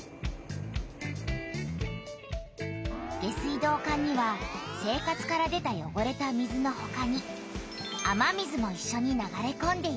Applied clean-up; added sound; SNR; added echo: none; none; none; none.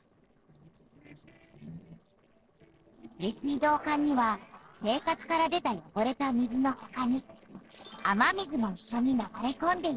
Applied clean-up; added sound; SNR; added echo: neural separator model SepFormer DNS4.